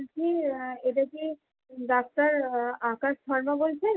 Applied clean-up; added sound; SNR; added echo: none; none; none; none.